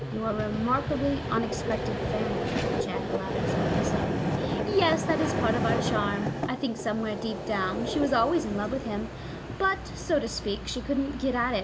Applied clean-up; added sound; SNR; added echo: none; Vehicle; 1 dB; none.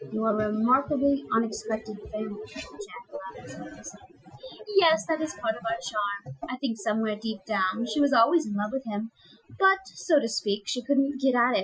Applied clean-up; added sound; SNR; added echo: classical method Wiener filter.